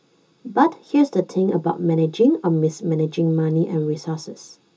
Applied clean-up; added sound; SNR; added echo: none; none; none; reverberation time 0.2 s.